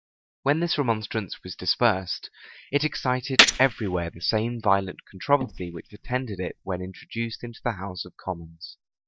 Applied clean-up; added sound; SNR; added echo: neural mask model DeepFilterNet 3.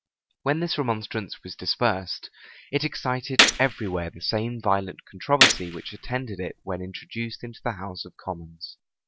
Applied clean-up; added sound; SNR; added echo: none; Gunshot, gunfire; -4 dB; none.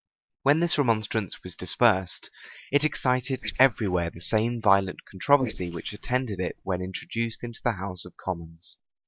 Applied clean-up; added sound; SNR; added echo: neural mask model Resemble Enhance denoiser.